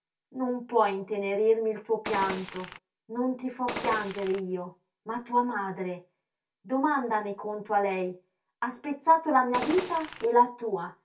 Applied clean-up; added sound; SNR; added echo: none; Gunshot, gunfire; 8 dB; reverberation time 0.2 s.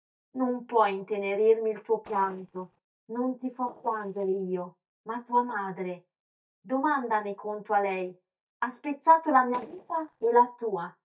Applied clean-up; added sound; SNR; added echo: neural mask model DeepFilterNet 3.